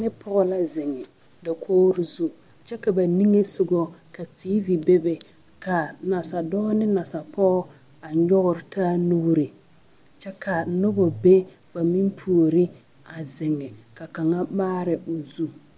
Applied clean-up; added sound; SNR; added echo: none; none; none; none.